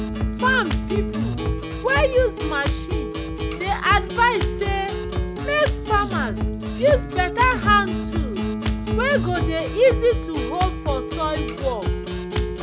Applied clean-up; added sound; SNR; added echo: none; Acoustic guitar + Drum kit; 1 dB; none.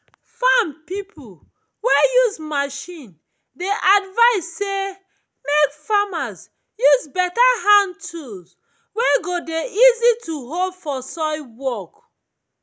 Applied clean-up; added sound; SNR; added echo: none; none; none; none.